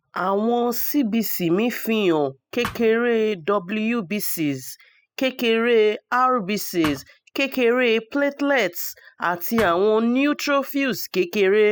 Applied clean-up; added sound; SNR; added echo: classical method spectral subtraction.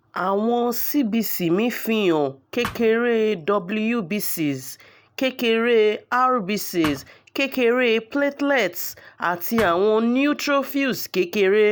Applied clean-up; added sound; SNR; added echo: none; Thump, thud; 12 dB; none.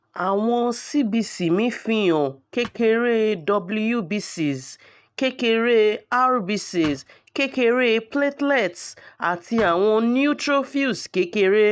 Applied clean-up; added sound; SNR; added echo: neural mask model RNNoise.